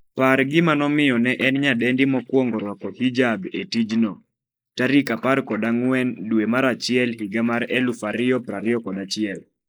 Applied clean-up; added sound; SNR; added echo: neural mask model Resemble Enhance denoiser.